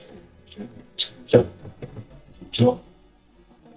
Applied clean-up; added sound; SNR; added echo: neural mask model DeepFilterNet 3.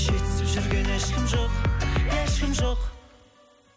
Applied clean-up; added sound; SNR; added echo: none; none; none; none.